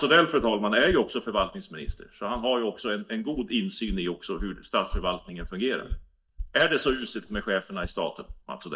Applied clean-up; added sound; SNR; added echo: neural mask model DeepFilterNet 3.